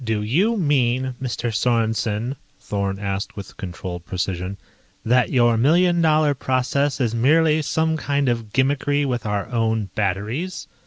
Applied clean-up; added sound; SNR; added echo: none; none; none; none.